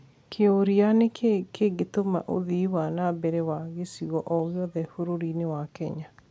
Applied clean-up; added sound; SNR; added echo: none; none; none; none.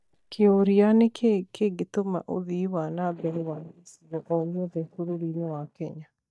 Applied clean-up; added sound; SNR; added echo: neural mask model DeepFilterNet 3.